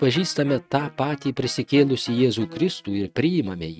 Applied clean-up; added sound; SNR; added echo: neural mask model RNNoise.